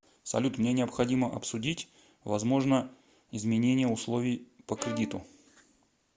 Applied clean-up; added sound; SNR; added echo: none; Bowed string instrument; 13 dB; none.